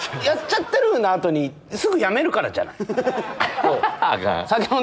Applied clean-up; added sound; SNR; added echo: none; none; none; none.